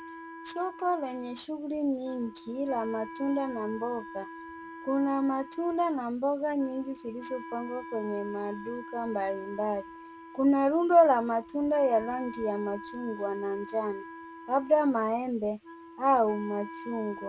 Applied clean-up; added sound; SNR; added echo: none; Wind instrument, woodwind instrument; 15 dB; none.